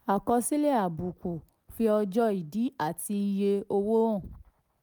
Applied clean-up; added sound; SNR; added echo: none; none; none; none.